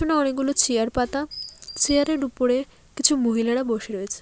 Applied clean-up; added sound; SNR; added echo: none; none; none; none.